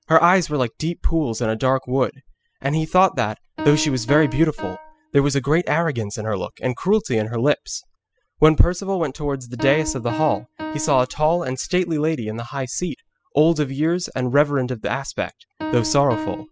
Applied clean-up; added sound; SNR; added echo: classical method spectral subtraction.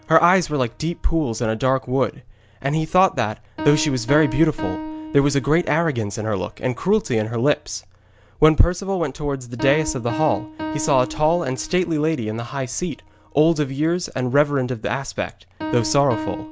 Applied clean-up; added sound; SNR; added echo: none; Piano; 14 dB; none.